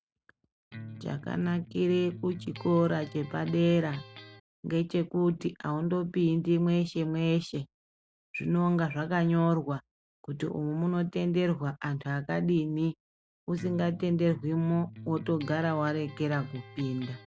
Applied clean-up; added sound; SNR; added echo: none; Electric guitar; 16 dB; none.